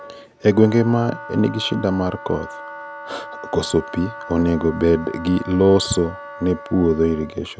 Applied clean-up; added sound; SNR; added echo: none; Wind instrument, woodwind instrument; 15 dB; none.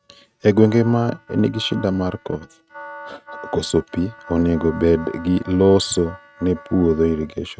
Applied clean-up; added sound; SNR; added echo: neural mask model RNNoise.